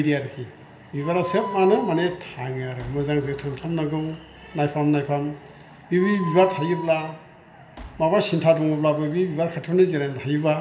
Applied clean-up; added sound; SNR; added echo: none; Squeak; 15 dB; reverberation time 1.4 s.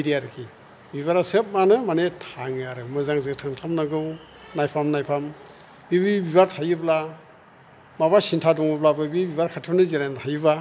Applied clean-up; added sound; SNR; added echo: none; none; none; none.